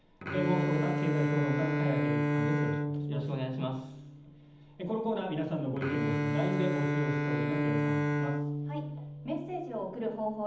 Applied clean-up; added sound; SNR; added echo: none; Bowed string instrument; -3 dB; reverberation time 0.8 s.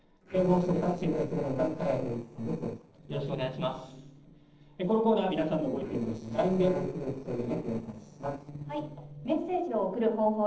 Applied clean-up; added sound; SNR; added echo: neural separator model SepFormer DNS4.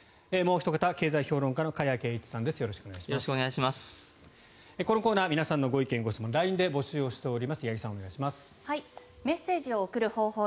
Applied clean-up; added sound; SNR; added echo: none; none; none; none.